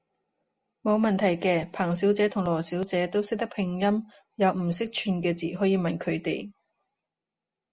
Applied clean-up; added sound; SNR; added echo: none; none; none; none.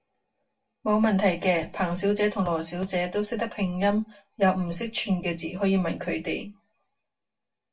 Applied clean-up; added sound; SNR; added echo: none; none; none; reverberation time 0.2 s.